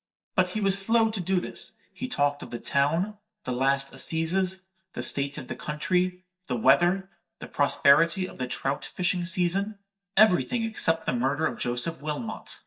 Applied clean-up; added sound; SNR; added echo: neural mask model DeepFilterNet 3.